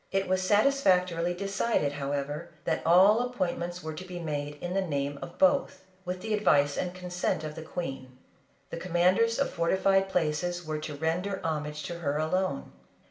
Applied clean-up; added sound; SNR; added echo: none; none; none; reverberation time 0.6 s.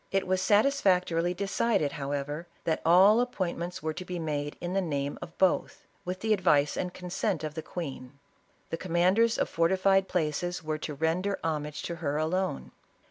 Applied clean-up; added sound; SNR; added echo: none; none; none; none.